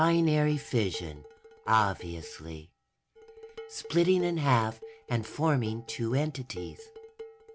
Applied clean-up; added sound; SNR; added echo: none; Dishes, pots, and pans; 18 dB; none.